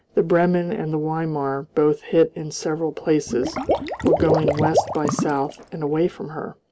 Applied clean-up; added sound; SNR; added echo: none; Water / Liquid; 2 dB; none.